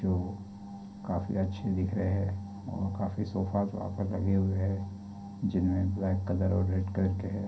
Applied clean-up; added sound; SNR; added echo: none; none; none; reverberation time 0.3 s.